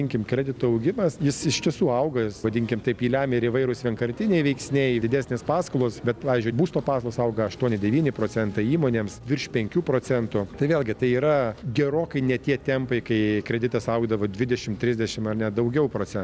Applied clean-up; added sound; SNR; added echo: none; none; none; none.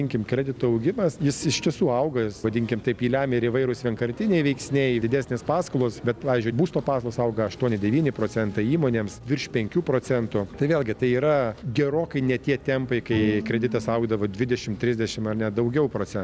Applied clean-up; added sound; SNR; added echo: none; Bowed string instrument; 11 dB; none.